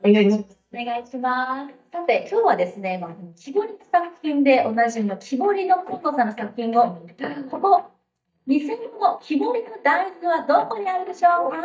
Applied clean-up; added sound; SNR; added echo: neural mask model DeepFilterNet 3.